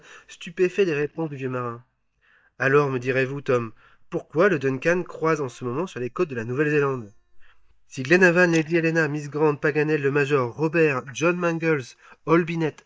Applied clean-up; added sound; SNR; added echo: neural mask model DeepFilterNet 3.